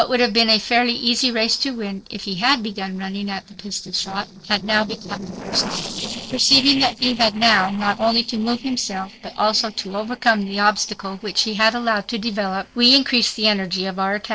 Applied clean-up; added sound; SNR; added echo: neural separator model SepFormer DNS4.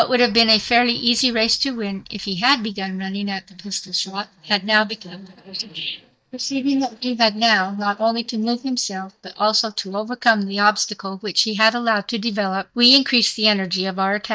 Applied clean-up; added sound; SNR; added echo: neural mask model DeepFilterNet 3.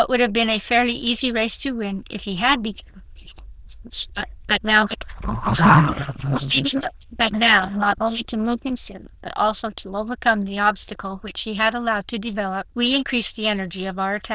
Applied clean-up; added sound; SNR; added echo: neural diffusion model UNIVERSE++.